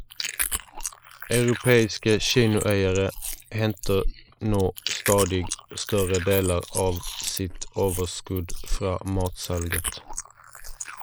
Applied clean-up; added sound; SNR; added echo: neural mask model Resemble Enhance denoiser.